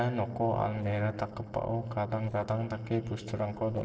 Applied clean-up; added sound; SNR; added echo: neural separator model SepFormer DNS4.